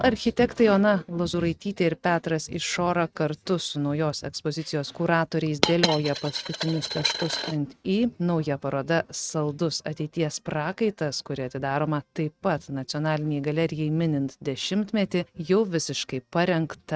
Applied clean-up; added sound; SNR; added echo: neural mask model RNNoise.